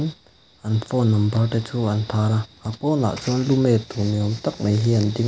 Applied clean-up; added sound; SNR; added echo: none; none; none; none.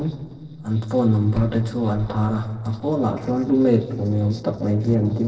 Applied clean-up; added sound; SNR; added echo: neural separator model SepFormer DNS4.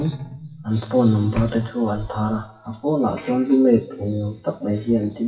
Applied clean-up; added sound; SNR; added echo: classical method WPE with log-MMSE.